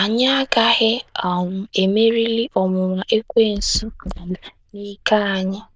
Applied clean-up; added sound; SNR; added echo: neural diffusion model UNIVERSE++.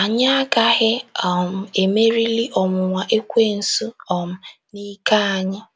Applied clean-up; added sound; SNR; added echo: none; none; none; none.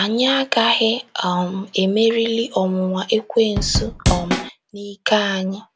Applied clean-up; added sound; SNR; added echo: none; Drum / Drum kit; 1 dB; none.